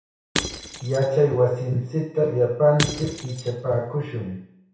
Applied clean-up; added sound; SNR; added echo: none; Shatter / Crushing; 10 dB; reverberation time 0.6 s.